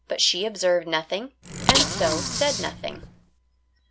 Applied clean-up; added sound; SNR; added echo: none; Bicycle; -1 dB; none.